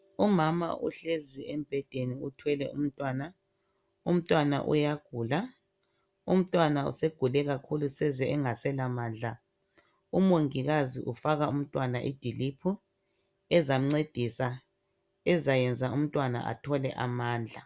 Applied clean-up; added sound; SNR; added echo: none; none; none; none.